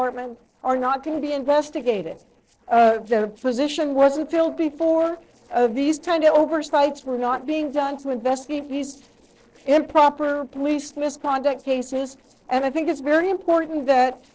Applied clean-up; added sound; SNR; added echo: neural separator model SepFormer DNS4.